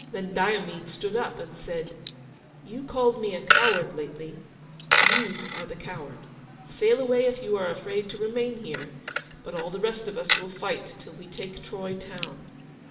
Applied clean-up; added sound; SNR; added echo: none; Coin (dropping); 1 dB; reverberation time 0.8 s.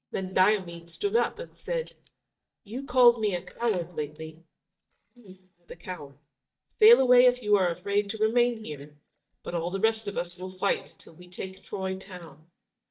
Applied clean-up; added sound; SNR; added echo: neural mask model DeepFilterNet 3.